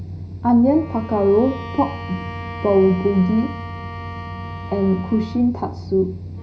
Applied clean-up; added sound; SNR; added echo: none; Bowed string instrument; 16 dB; reverberation time 0.4 s.